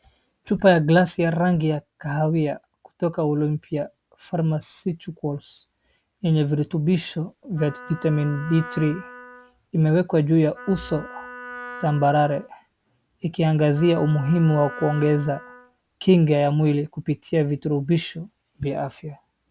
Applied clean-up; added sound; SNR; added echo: none; Wind instrument, woodwind instrument; 17 dB; none.